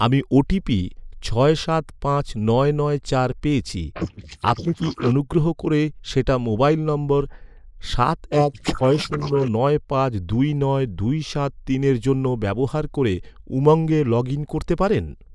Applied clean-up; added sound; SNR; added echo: neural mask model Resemble Enhance denoiser.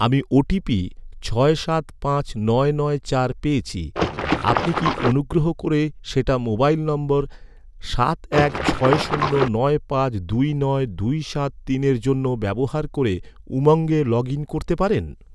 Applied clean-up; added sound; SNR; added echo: none; Water / Splash, splatter; 1 dB; none.